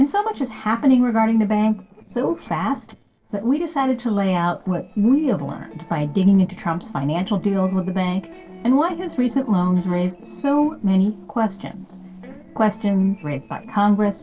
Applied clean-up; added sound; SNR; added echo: neural separator model SepFormer DNS4.